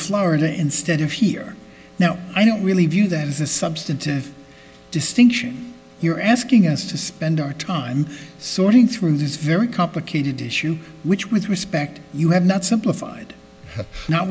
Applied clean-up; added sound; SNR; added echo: none; none; none; none.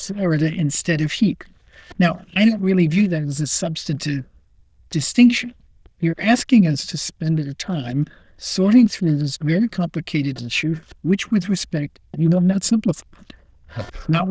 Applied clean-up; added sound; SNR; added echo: neural diffusion model UNIVERSE++.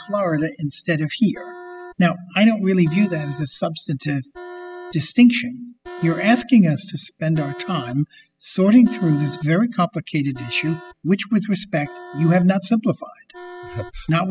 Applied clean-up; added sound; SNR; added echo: classical method spectral subtraction.